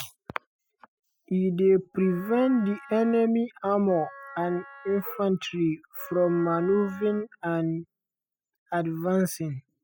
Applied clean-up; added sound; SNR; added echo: classical method spectral subtraction.